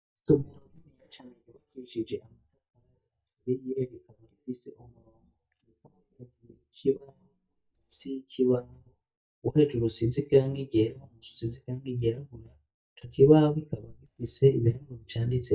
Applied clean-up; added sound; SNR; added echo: neural mask model DeepFilterNet 3.